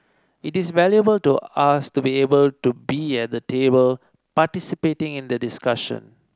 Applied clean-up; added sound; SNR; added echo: none; none; none; none.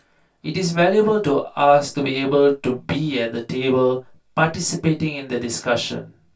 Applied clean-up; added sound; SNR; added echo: none; none; none; reverberation time 0.2 s.